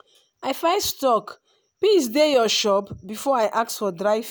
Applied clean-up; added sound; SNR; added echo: none; none; none; none.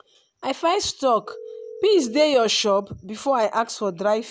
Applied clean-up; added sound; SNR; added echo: none; Telephone; 15 dB; none.